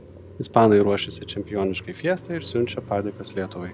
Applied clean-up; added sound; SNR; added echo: none; Car passing by; 17 dB; none.